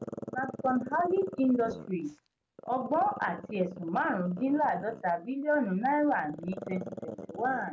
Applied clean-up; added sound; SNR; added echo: none; Growling; 13 dB; none.